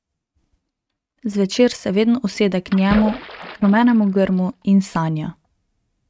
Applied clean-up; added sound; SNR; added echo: neural mask model RNNoise.